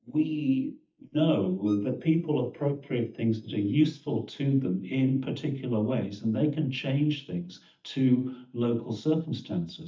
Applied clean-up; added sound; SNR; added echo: neural mask model DeepFilterNet 3.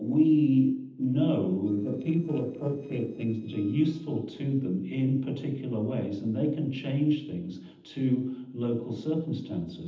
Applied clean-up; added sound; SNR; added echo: neural separator model SepFormer DNS4.